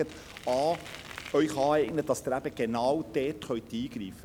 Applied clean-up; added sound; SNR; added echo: none; Bicycle; 18 dB; none.